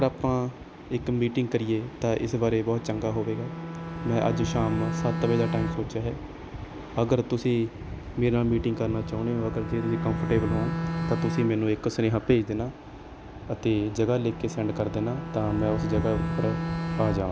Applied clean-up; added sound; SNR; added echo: none; Bowed string instrument; 7 dB; none.